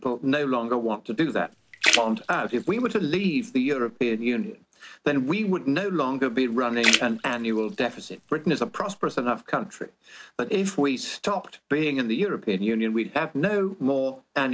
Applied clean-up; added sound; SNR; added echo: none; Splash, splatter; 6 dB; none.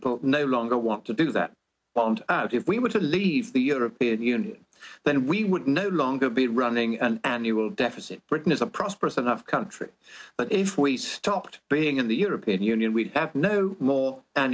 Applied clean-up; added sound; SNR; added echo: none; none; none; none.